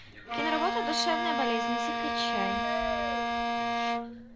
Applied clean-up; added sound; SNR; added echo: none; Bowed string instrument; -4 dB; none.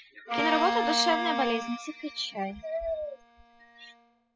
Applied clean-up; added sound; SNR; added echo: classical method spectral subtraction.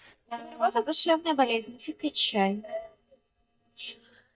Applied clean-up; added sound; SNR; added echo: neural mask model DeepFilterNet 3.